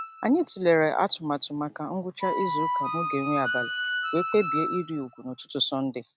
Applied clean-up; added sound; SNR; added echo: none; Wind instrument, woodwind instrument; 5 dB; none.